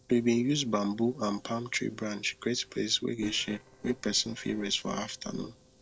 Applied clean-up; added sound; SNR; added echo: neural separator model SepFormer DNS4.